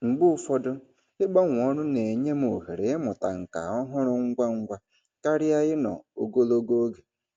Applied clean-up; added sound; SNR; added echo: none; none; none; none.